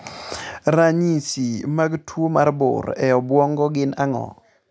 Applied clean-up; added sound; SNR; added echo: none; none; none; none.